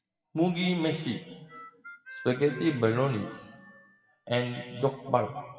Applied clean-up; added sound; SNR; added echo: classical method WPE with log-MMSE.